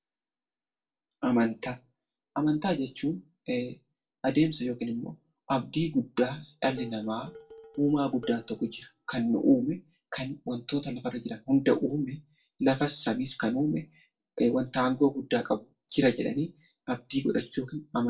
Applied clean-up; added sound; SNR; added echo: neural separator model SepFormer DNS4.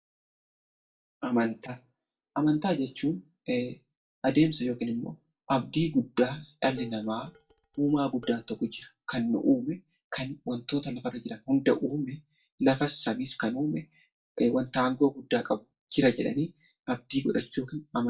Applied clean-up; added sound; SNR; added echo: neural mask model DeepFilterNet 3.